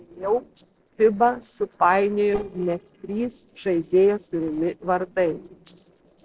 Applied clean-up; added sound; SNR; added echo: neural separator model SepFormer DNS4.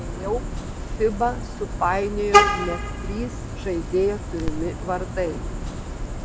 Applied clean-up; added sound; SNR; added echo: none; Vehicle horn, car horn, honking; -2 dB; none.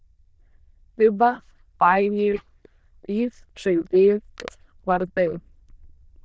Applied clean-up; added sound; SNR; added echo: neural diffusion model UNIVERSE++.